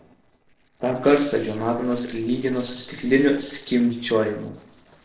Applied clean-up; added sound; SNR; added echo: neural separator model SepFormer DNS4.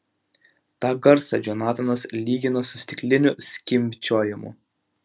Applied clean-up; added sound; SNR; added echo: none; none; none; none.